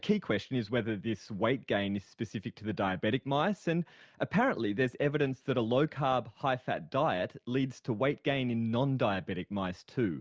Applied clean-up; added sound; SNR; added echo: none; none; none; none.